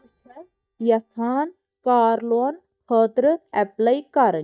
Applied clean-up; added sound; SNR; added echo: neural mask model DeepFilterNet 3.